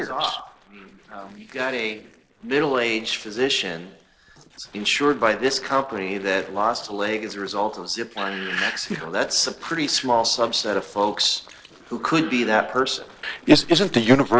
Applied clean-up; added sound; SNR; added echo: neural separator model SepFormer DNS4.